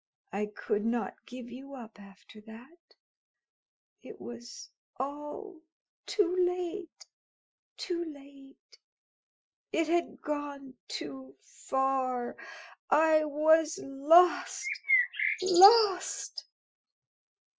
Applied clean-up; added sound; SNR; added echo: classical method Wiener filter.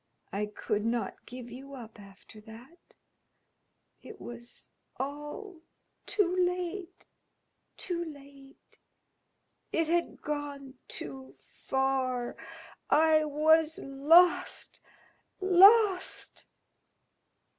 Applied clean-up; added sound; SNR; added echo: none; none; none; none.